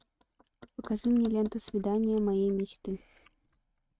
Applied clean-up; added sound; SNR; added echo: neural mask model RNNoise.